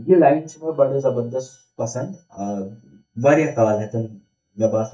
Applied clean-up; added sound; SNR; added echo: neural mask model DeepFilterNet 3.